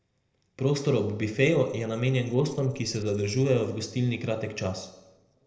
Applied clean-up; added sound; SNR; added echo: neural separator model SepFormer DNS4.